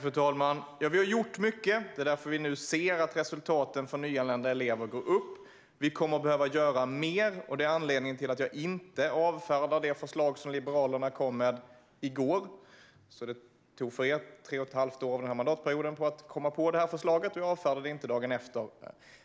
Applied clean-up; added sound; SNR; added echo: none; none; none; none.